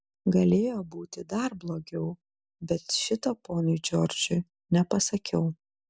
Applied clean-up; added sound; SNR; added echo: none; none; none; none.